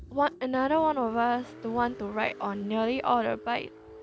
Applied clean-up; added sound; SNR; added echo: none; Car; 17 dB; none.